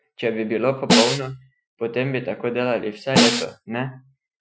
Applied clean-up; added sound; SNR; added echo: classical method Wiener filter.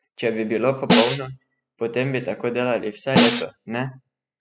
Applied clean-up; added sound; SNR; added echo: classical method spectral subtraction.